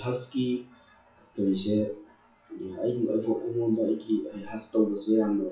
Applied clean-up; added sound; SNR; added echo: classical method WPE with log-MMSE.